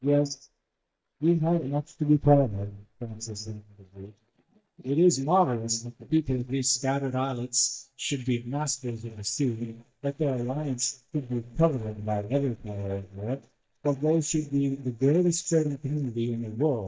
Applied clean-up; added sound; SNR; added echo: neural mask model DeepFilterNet 3.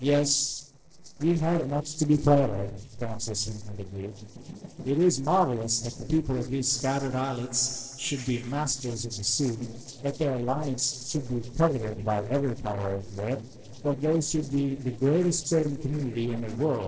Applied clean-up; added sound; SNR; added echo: neural separator model SepFormer DNS4.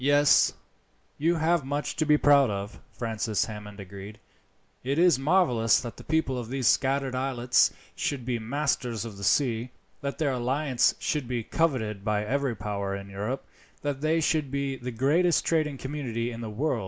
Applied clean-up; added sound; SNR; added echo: none; none; none; none.